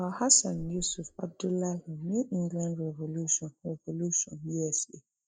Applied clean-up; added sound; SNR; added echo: neural mask model DeepFilterNet 3.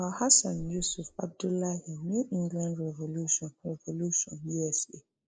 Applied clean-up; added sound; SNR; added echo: neural mask model Resemble Enhance denoiser.